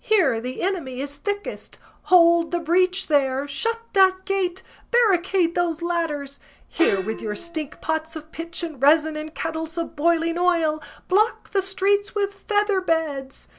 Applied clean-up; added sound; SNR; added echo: none; Gong; 15 dB; none.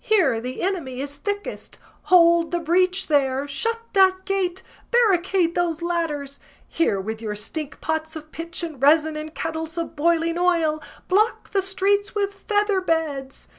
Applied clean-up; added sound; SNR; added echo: none; none; none; none.